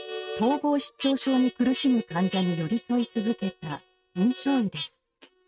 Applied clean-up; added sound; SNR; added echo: neural mask model RNNoise.